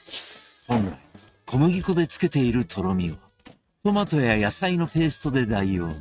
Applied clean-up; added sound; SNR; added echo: neural mask model RNNoise.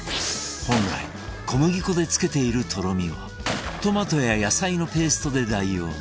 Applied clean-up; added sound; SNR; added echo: none; Gunshot, gunfire; 12 dB; none.